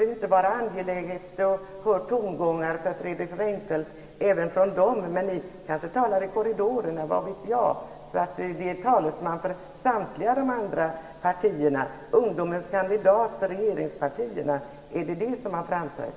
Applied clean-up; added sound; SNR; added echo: none; none; none; reverberation time 1.9 s.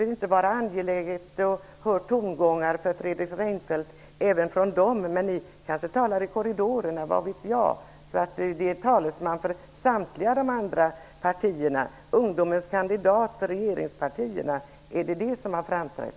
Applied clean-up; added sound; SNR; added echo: none; none; none; none.